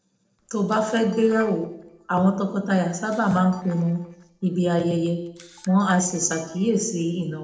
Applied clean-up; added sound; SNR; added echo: neural separator model SepFormer DNS4.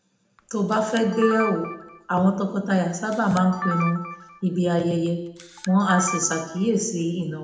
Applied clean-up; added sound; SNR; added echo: none; Camera; 11 dB; reverberation time 0.7 s.